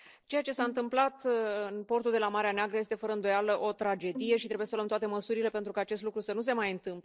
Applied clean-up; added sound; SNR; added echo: neural separator model SepFormer DNS4.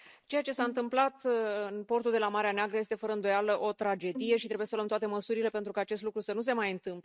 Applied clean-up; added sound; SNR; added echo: neural mask model RNNoise.